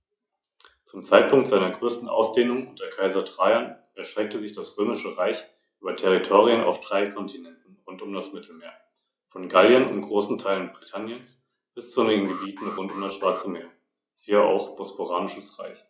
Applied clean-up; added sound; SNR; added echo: classical method log-MMSE.